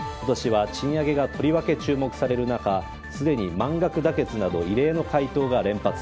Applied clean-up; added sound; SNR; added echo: none; none; none; none.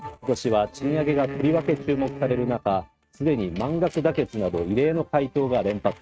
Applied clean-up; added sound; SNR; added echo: neural mask model RNNoise.